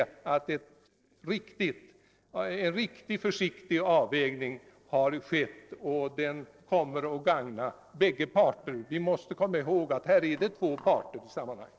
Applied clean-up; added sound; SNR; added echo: neural separator model SepFormer DNS4.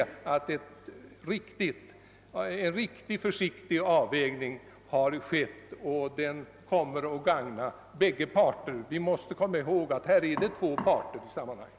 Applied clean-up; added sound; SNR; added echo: none; none; none; none.